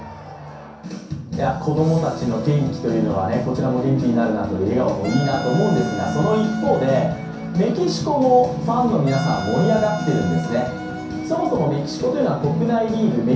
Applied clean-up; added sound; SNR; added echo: none; Wind instrument, woodwind instrument; 13 dB; reverberation time 0.6 s.